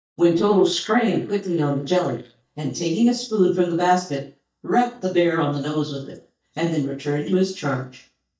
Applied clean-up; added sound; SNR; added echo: neural mask model DeepFilterNet 3.